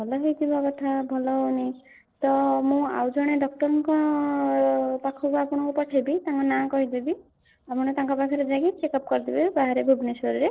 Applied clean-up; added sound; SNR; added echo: neural separator model SepFormer DNS4.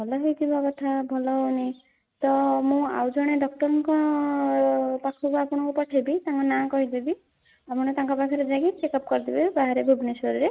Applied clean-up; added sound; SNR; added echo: neural mask model RNNoise.